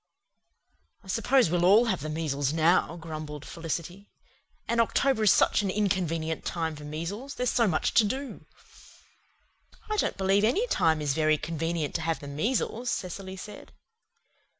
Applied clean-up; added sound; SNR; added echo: none; none; none; none.